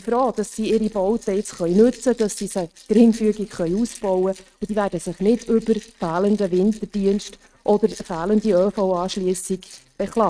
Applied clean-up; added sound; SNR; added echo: neural mask model RNNoise.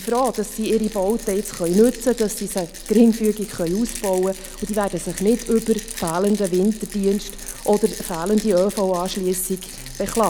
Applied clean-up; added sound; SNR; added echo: none; Rattle; 14 dB; none.